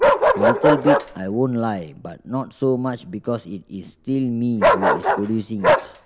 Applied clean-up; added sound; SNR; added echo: none; Bark; -3 dB; none.